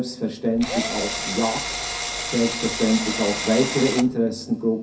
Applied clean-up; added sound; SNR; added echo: none; Drill; 4 dB; reverberation time 0.3 s.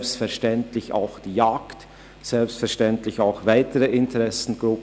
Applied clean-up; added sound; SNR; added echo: none; none; none; none.